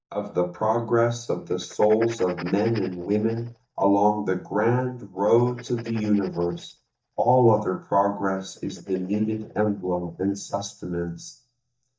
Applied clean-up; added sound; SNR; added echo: neural mask model DeepFilterNet 3.